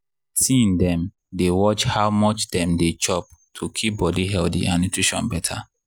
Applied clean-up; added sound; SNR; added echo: none; none; none; none.